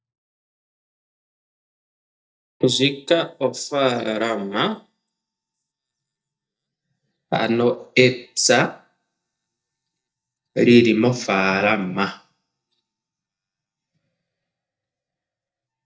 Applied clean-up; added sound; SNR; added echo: neural mask model DeepFilterNet 3.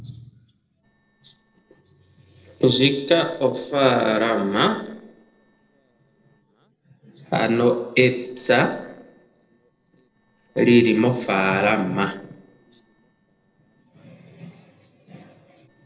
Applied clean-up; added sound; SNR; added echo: neural separator model SepFormer DNS4.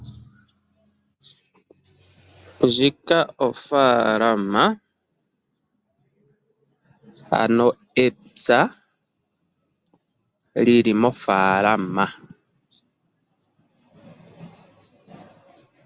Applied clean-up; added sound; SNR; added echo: none; none; none; none.